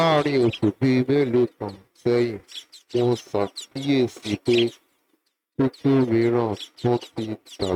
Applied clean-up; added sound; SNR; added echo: neural mask model RNNoise.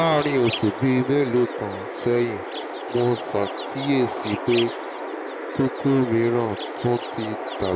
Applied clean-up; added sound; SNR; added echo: none; Chirp, tweet; 7 dB; none.